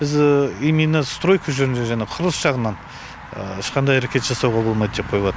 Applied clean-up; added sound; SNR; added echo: none; none; none; none.